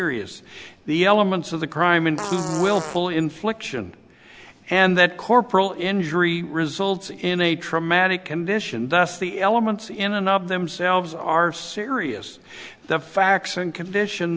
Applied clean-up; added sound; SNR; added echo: none; Fart; 11 dB; none.